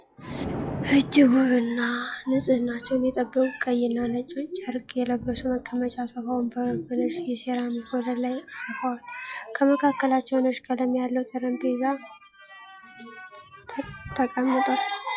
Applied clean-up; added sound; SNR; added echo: classical method log-MMSE.